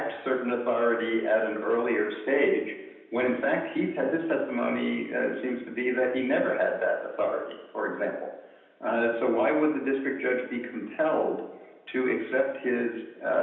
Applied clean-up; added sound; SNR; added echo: none; none; none; reverberation time 0.9 s.